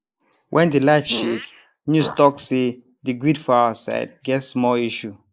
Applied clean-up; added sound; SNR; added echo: neural mask model Resemble Enhance denoiser.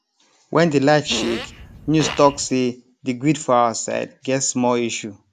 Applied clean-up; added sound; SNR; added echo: none; Fart; 10 dB; none.